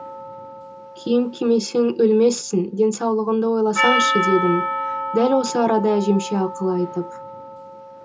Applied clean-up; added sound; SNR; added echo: none; Percussion; 6 dB; reverberation time 0.2 s.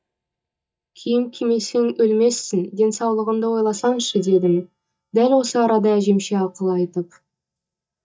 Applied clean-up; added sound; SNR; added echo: neural mask model DeepFilterNet 3.